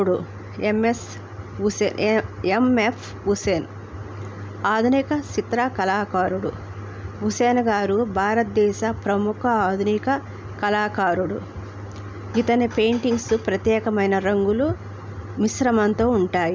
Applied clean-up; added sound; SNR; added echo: none; none; none; none.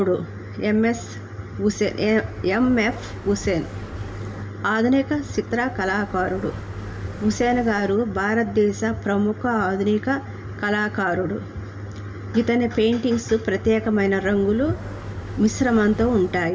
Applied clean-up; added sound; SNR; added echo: none; Motorcycle; 17 dB; reverberation time 1.1 s.